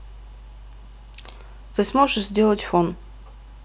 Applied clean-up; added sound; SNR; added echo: none; none; none; none.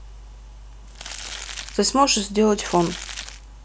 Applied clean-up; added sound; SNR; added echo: none; Crumpling, crinkling; 12 dB; none.